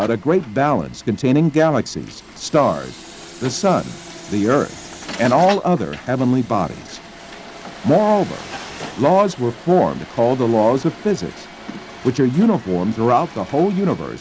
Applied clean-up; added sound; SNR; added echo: none; Truck; 17 dB; none.